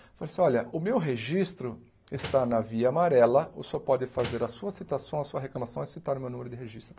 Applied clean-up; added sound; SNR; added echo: none; Slam; 15 dB; none.